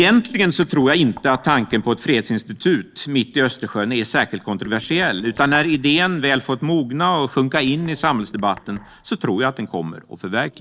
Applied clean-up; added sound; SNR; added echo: neural separator model SepFormer DNS4.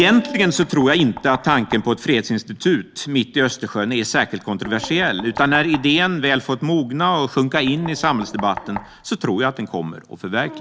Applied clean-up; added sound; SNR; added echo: none; Dog + Knock; 17 dB; none.